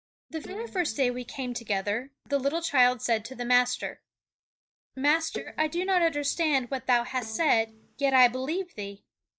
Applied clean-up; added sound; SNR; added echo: neural mask model DeepFilterNet 3.